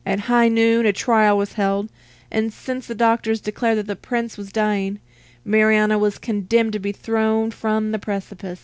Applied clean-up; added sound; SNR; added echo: none; none; none; none.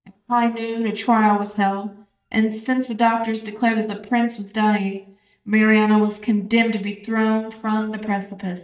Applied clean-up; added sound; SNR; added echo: neural mask model DeepFilterNet 3.